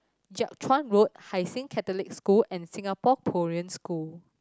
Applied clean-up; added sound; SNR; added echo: none; none; none; none.